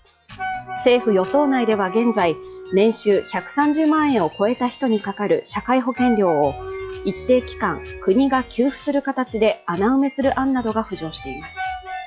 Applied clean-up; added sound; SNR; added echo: classical method log-MMSE.